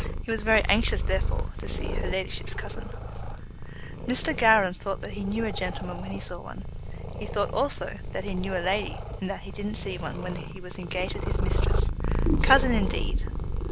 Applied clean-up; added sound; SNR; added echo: none; Purr; -1 dB; none.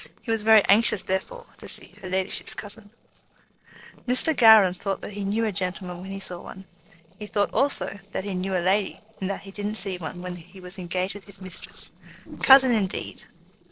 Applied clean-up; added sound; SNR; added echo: neural separator model SepFormer DNS4.